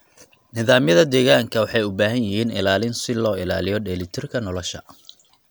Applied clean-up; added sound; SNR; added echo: none; none; none; none.